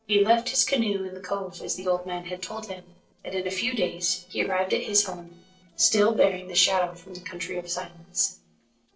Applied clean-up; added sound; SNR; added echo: neural separator model SepFormer DNS4.